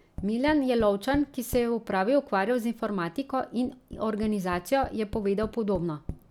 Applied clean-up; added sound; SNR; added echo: none; Tap; 16 dB; none.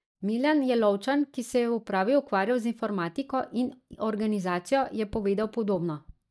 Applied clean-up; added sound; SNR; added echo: neural mask model DeepFilterNet 3.